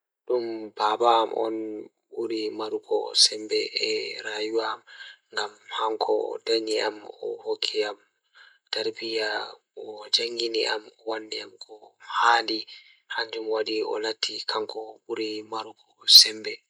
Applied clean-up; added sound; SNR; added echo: none; none; none; none.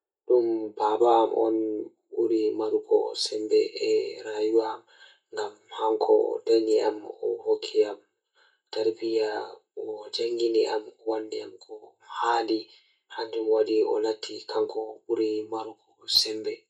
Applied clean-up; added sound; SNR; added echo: none; none; none; reverberation time 0.2 s.